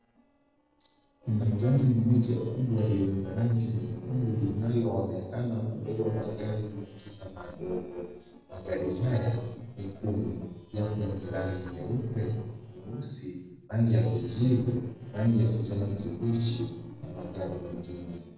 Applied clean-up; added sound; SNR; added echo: neural separator model SepFormer DNS4.